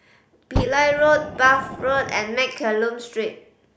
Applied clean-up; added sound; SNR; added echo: none; Fire; 10 dB; none.